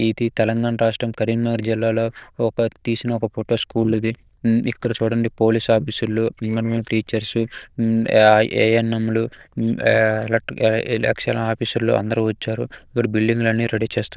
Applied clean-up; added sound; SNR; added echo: neural diffusion model UNIVERSE++.